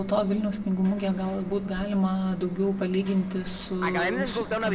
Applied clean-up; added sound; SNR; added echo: none; Fixed-wing aircraft, airplane; 8 dB; reverberation time 0.6 s.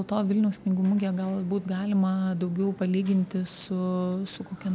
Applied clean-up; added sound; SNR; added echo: none; none; none; none.